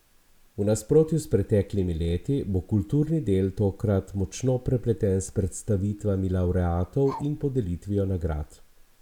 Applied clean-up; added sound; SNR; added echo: none; Bark; 20 dB; none.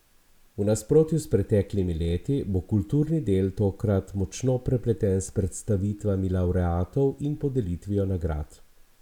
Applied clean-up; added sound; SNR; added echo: none; none; none; none.